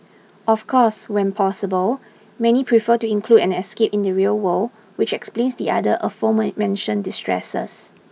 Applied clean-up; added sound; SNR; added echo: none; none; none; none.